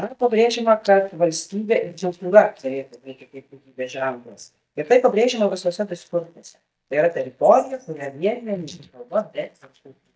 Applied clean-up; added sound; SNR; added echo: neural mask model DeepFilterNet 3.